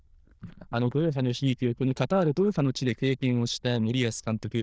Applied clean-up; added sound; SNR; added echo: neural diffusion model UNIVERSE++.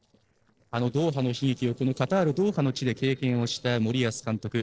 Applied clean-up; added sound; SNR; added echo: neural separator model SepFormer DNS4.